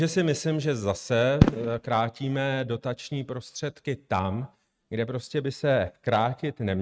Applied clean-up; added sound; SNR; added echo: neural mask model RNNoise.